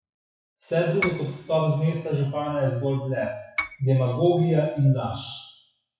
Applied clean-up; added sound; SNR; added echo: classical method WPE with log-MMSE.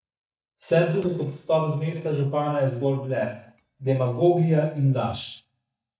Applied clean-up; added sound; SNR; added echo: neural mask model DeepFilterNet 3.